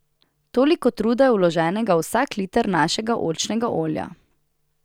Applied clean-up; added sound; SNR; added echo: none; none; none; none.